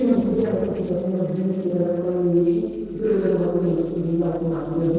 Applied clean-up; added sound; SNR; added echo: neural separator model SepFormer DNS4.